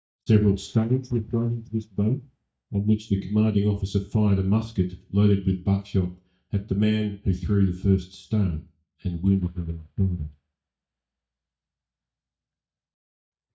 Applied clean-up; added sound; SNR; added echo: neural mask model DeepFilterNet 3.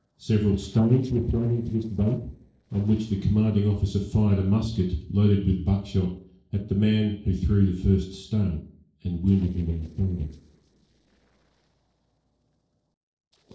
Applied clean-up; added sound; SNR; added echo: neural separator model SepFormer DNS4.